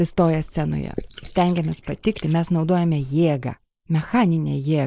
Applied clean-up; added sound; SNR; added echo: neural mask model Resemble Enhance denoiser.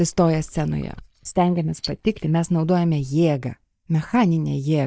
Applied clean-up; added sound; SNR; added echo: neural mask model DeepFilterNet 3.